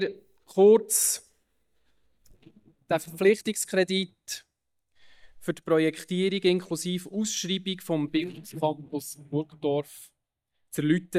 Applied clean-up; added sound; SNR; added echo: neural mask model DeepFilterNet 3.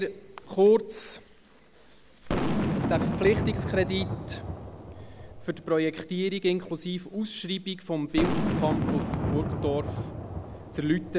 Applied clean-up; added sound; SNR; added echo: none; Boom; 3 dB; none.